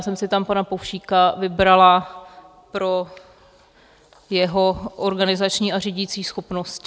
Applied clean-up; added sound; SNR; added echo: none; none; none; none.